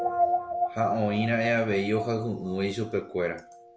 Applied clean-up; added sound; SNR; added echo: none; Guitar; 3 dB; none.